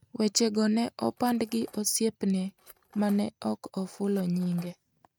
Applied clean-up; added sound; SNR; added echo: neural mask model RNNoise.